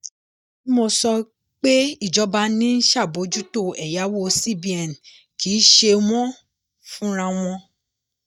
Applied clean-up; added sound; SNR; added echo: neural mask model DeepFilterNet 3.